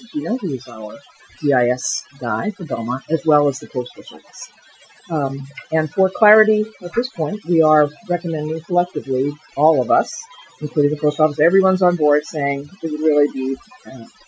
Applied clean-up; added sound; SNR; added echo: classical method Wiener filter.